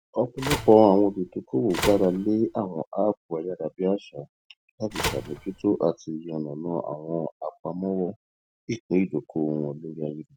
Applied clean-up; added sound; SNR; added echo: none; Telephone; 9 dB; none.